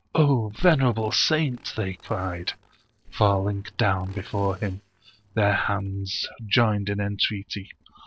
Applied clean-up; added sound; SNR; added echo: neural separator model SepFormer DNS4.